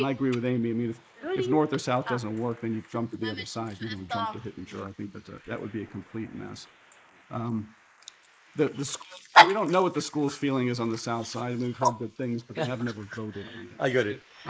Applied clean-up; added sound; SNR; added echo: neural mask model Resemble Enhance denoiser.